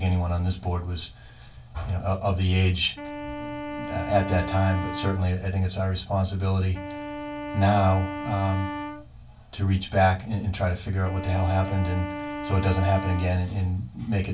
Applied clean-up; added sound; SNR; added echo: none; Wind instrument, woodwind instrument; 10 dB; reverberation time 0.2 s.